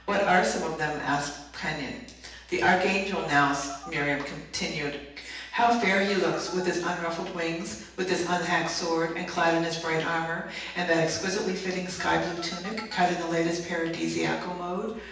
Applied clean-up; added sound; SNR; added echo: none; Telephone; 14 dB; reverberation time 0.9 s.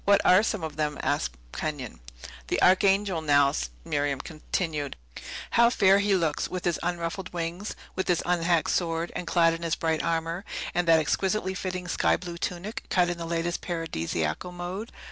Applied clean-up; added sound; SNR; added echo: none; none; none; none.